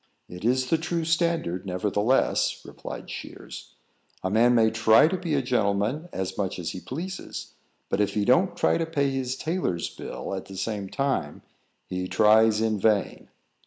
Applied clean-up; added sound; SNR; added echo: none; none; none; none.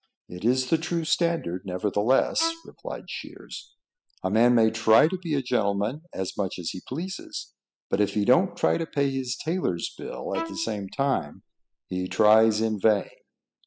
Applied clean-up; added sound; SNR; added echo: classical method spectral subtraction.